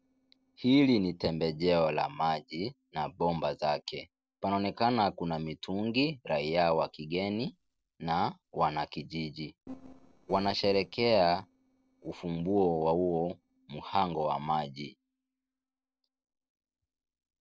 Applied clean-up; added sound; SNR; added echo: neural separator model SepFormer DNS4.